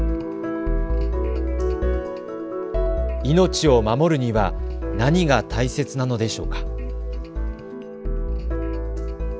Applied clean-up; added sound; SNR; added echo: none; none; none; none.